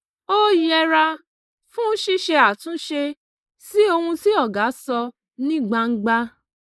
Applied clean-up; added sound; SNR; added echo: neural mask model Resemble Enhance denoiser.